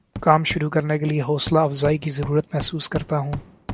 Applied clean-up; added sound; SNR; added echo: none; Hammer; 14 dB; none.